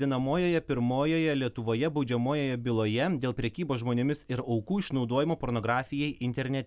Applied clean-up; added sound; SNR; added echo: none; none; none; none.